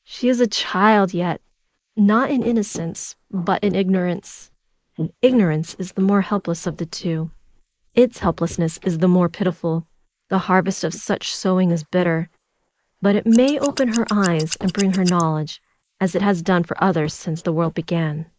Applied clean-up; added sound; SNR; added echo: neural mask model Resemble Enhance denoiser.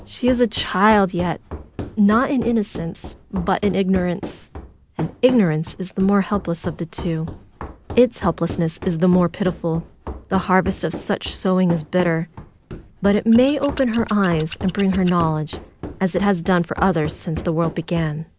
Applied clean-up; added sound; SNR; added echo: none; Scissors + Run; 13 dB; none.